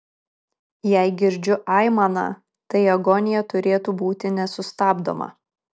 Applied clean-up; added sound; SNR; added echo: none; none; none; none.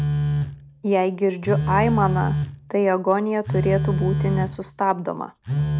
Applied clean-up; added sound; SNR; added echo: none; Telephone; 1 dB; none.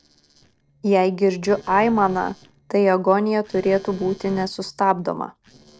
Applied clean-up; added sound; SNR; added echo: neural separator model SepFormer DNS4.